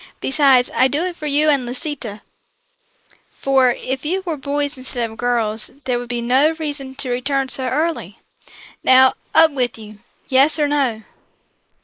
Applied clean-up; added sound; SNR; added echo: neural mask model Resemble Enhance denoiser.